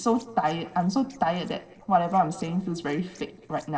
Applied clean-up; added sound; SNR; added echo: neural separator model SepFormer DNS4.